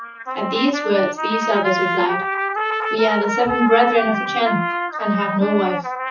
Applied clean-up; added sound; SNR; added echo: classical method WPE with log-MMSE.